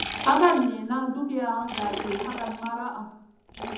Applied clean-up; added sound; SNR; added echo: none; Liquid; 8 dB; reverberation time 0.8 s.